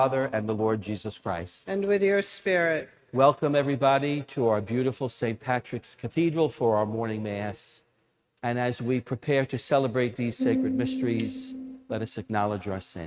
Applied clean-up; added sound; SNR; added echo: neural mask model RNNoise.